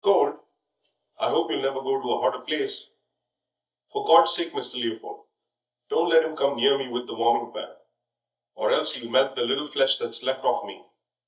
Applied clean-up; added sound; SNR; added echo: neural mask model DeepFilterNet 3.